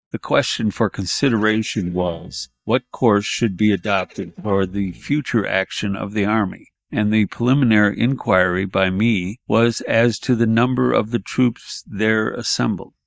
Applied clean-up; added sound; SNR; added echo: neural mask model DeepFilterNet 3.